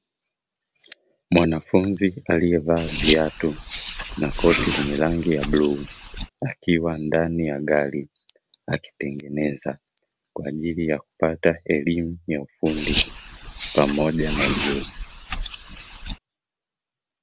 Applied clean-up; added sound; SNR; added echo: none; Car; 4 dB; none.